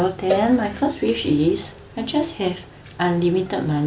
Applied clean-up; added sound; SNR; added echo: none; Cowbell; 10 dB; none.